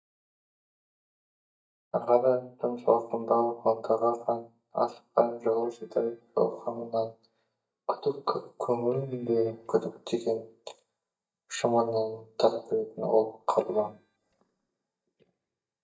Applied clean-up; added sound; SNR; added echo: neural mask model DeepFilterNet 3.